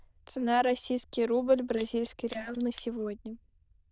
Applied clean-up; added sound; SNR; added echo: neural diffusion model UNIVERSE++.